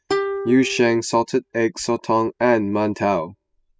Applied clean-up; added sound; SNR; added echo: classical method spectral subtraction.